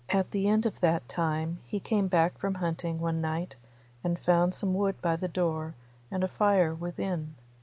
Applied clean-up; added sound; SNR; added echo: none; none; none; none.